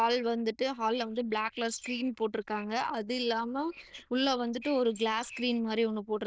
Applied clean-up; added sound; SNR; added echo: neural diffusion model UNIVERSE++.